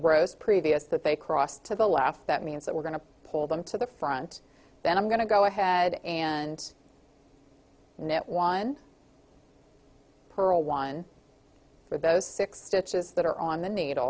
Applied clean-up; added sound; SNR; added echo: none; none; none; none.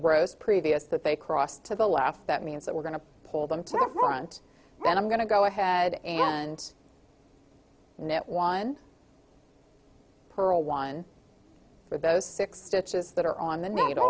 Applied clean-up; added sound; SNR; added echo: none; Bark; 8 dB; none.